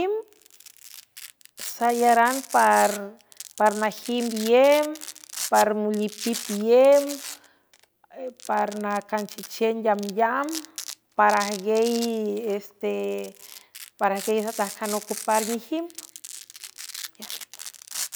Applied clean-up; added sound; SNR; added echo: none; Domestic sounds, home sounds; 14 dB; none.